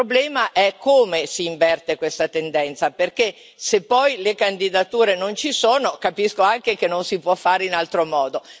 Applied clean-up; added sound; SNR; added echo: none; none; none; none.